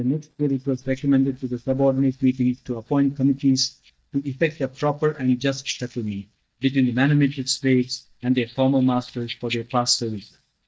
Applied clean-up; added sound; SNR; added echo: neural mask model DeepFilterNet 3.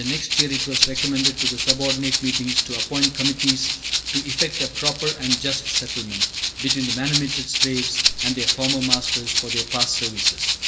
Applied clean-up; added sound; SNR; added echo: none; Rattle (instrument); -4 dB; reverberation time 0.9 s.